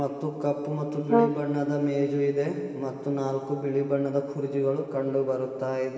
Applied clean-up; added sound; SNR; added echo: none; Brass instrument; 0 dB; reverberation time 2.7 s.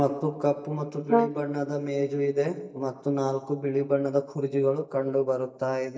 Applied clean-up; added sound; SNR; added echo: neural mask model DeepFilterNet 3.